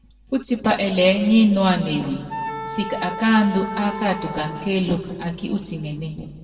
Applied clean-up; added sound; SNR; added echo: none; Wind instrument, woodwind instrument; 11 dB; reverberation time 1.8 s.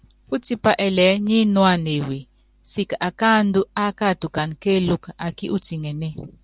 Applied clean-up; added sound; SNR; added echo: none; none; none; none.